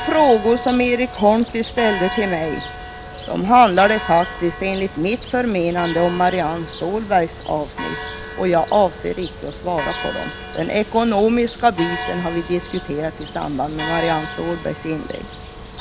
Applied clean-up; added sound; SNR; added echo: none; Church bell; 11 dB; none.